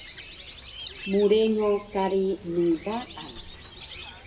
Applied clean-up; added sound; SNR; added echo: none; Bird; 13 dB; reverberation time 0.9 s.